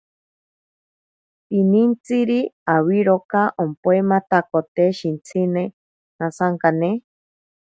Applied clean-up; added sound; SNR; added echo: none; none; none; none.